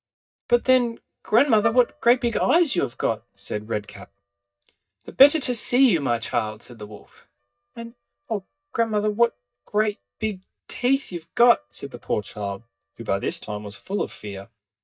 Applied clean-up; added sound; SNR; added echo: neural mask model DeepFilterNet 3.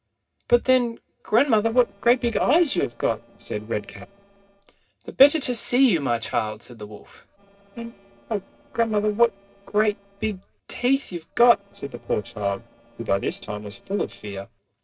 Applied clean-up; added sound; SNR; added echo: neural separator model SepFormer DNS4.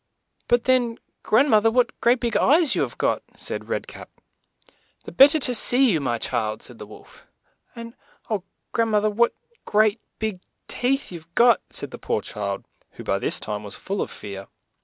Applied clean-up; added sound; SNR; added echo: none; none; none; none.